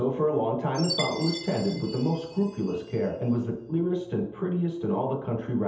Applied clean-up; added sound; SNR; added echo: none; Chime; 14 dB; reverberation time 0.8 s.